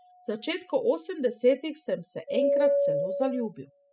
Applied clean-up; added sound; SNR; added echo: classical method spectral subtraction.